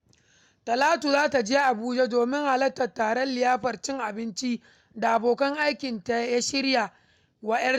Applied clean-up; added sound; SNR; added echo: none; none; none; none.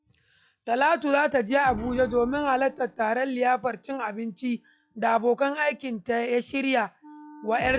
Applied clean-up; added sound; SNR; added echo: classical method log-MMSE.